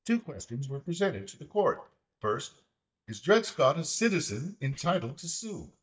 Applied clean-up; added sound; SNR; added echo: neural mask model DeepFilterNet 3.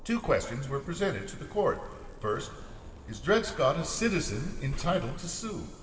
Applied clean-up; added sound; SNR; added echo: none; Zipper (clothing); 11 dB; reverberation time 2.3 s.